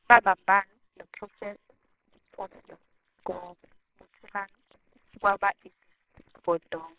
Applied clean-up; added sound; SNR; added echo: neural separator model SepFormer WHAMR!.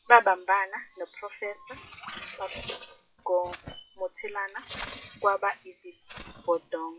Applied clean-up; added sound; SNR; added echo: classical method WPE with log-MMSE.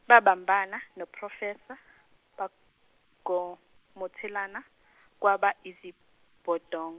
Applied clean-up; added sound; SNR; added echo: none; none; none; none.